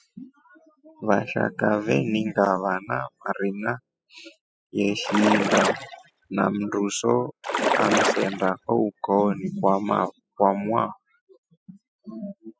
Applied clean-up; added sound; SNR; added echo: classical method spectral subtraction.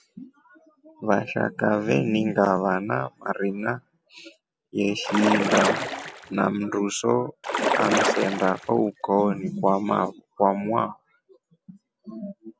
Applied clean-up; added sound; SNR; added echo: none; Splash, splatter; 0 dB; none.